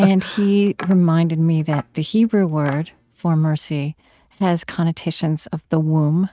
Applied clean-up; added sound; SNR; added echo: neural mask model RNNoise.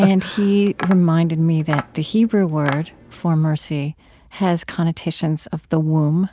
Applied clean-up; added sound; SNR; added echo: none; Tap; 15 dB; none.